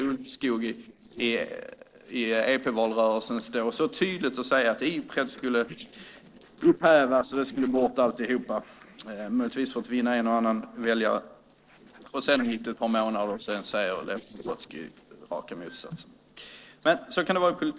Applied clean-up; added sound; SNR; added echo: neural separator model SepFormer DNS4.